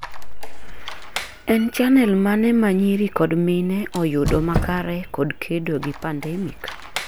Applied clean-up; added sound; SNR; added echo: none; Squeak; 11 dB; none.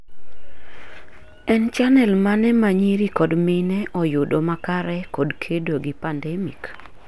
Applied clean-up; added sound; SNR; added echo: none; none; none; none.